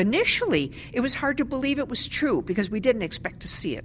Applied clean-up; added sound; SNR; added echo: none; none; none; none.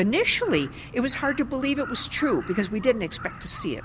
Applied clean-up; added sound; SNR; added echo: none; Crow; 17 dB; none.